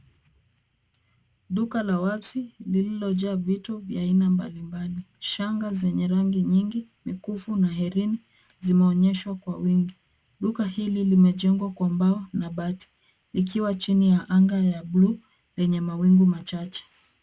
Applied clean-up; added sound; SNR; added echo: none; none; none; none.